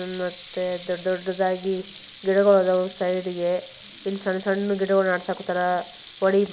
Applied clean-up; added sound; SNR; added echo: none; Sink (filling or washing) / Water tap, faucet; 13 dB; none.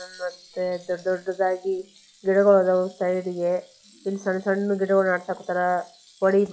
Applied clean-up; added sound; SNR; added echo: classical method log-MMSE.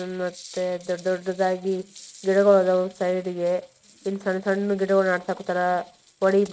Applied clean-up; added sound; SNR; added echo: neural mask model RNNoise.